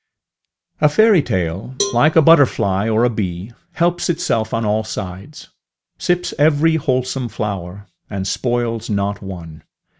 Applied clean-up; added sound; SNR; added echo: none; Cowbell; 13 dB; none.